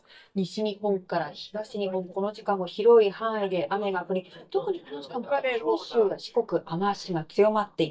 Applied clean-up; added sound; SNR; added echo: neural mask model DeepFilterNet 3.